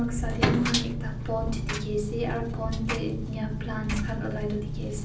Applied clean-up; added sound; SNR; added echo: none; Engine; 1 dB; reverberation time 0.6 s.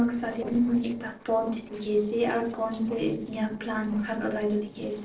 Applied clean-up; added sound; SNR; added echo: neural separator model SepFormer DNS4.